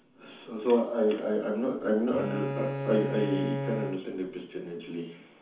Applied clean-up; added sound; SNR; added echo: none; Bowed string instrument; 5 dB; reverberation time 0.9 s.